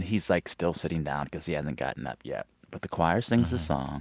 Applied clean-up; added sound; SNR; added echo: none; none; none; none.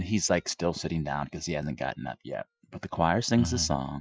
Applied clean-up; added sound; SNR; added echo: classical method Wiener filter.